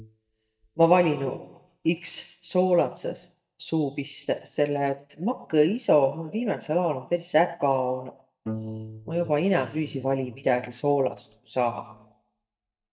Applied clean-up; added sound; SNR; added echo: neural mask model DeepFilterNet 3.